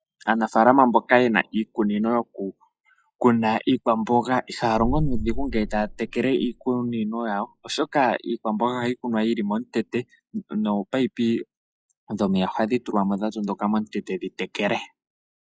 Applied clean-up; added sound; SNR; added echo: classical method log-MMSE.